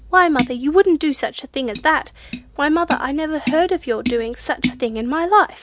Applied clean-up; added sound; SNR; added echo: none; Tap; 11 dB; none.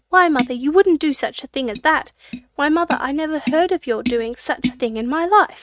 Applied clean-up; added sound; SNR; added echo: neural mask model RNNoise.